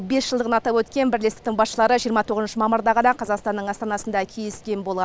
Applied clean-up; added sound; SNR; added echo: none; none; none; none.